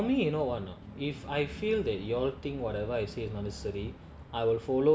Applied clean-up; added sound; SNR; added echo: none; none; none; none.